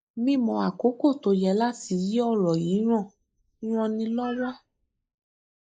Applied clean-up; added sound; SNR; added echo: neural mask model Resemble Enhance denoiser.